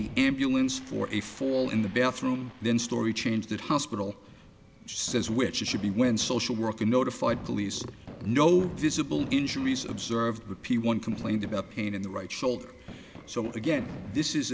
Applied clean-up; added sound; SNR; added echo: none; Fireworks; 17 dB; none.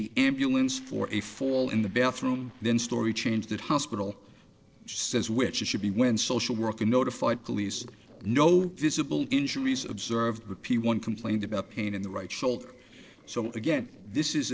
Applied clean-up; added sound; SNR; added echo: neural separator model SepFormer DNS4.